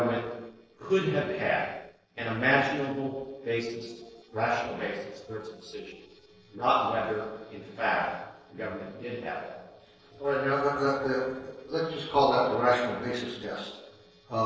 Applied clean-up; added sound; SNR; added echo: neural separator model SepFormer DNS4.